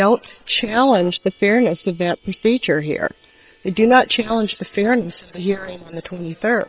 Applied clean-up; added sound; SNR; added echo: neural separator model SepFormer WHAM!.